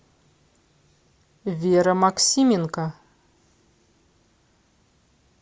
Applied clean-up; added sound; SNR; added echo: none; none; none; none.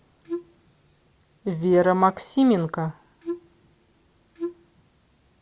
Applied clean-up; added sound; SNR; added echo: none; Wind instrument, woodwind instrument; 9 dB; none.